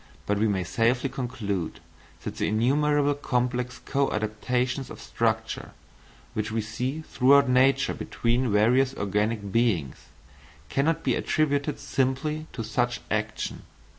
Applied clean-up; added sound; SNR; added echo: none; none; none; none.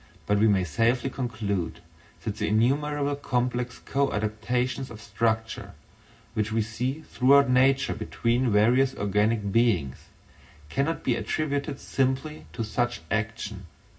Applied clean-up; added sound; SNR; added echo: none; none; none; reverberation time 0.4 s.